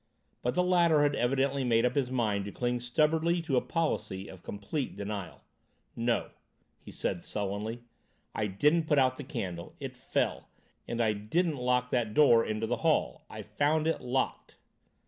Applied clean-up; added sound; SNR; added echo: none; none; none; none.